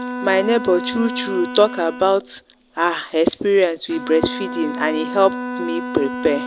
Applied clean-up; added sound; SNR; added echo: none; Bowed string instrument; 9 dB; none.